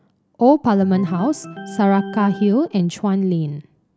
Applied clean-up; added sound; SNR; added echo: none; Organ; 17 dB; none.